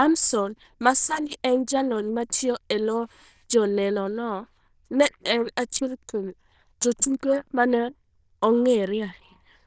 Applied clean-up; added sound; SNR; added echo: neural diffusion model UNIVERSE++.